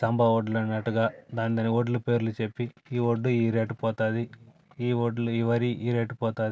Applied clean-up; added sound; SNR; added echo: none; none; none; none.